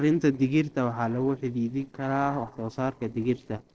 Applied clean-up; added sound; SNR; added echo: neural separator model SepFormer DNS4.